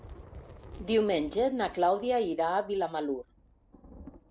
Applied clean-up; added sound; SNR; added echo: none; Thunder / Rain; 19 dB; none.